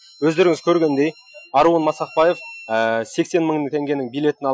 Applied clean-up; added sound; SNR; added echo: classical method Wiener filter.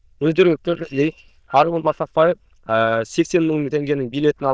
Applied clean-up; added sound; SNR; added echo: neural diffusion model UNIVERSE++.